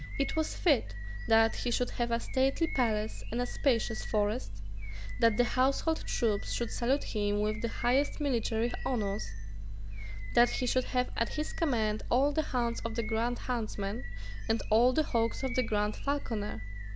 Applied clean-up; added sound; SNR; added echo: none; Bird vocalization, bird call, bird song; 18 dB; none.